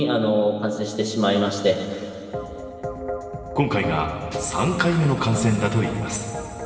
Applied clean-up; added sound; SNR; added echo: none; Tools; 20 dB; reverberation time 2.7 s.